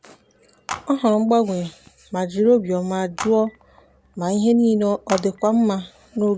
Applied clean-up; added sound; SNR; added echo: none; Telephone; 18 dB; none.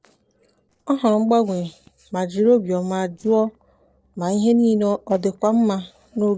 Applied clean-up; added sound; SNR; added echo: neural separator model SepFormer DNS4.